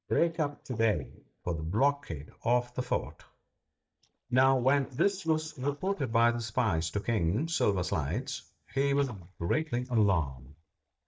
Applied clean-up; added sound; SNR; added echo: neural mask model DeepFilterNet 3.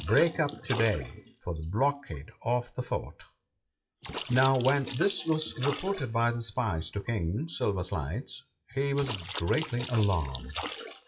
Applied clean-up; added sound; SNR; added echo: classical method WPE with log-MMSE.